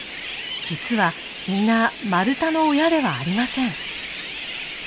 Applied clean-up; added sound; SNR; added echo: none; none; none; none.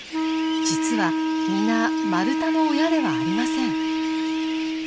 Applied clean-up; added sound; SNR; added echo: none; Wind instrument, woodwind instrument; -4 dB; none.